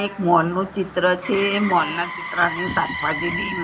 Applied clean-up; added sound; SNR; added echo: none; Motor vehicle (road); 9 dB; reverberation time 1.4 s.